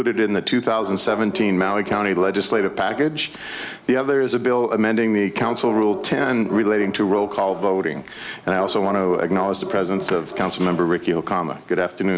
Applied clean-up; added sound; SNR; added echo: none; Bark; 13 dB; none.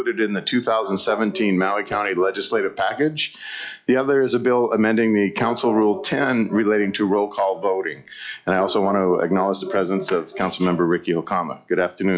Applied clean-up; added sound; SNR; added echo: classical method log-MMSE.